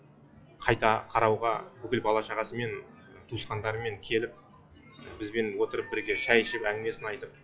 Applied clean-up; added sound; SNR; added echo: classical method log-MMSE.